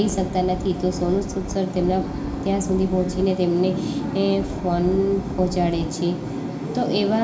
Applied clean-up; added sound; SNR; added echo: none; Wind; 11 dB; reverberation time 0.4 s.